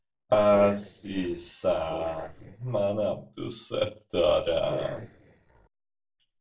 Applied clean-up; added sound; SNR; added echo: neural separator model SepFormer DNS4.